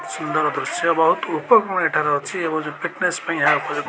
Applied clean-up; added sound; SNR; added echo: none; none; none; none.